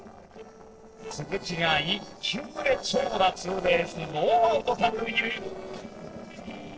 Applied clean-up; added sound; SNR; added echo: neural separator model SepFormer DNS4.